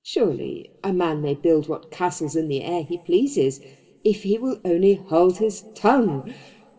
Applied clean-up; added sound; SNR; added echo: none; none; none; reverberation time 2.5 s.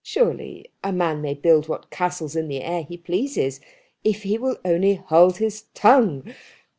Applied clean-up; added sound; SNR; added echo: none; none; none; none.